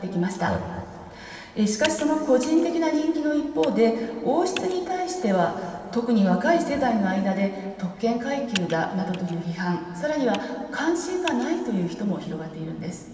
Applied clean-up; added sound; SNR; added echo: none; Computer keyboard; 19 dB; reverberation time 2.6 s.